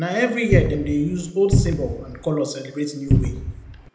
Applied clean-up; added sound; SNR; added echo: none; Cupboard open or close; -2 dB; reverberation time 0.8 s.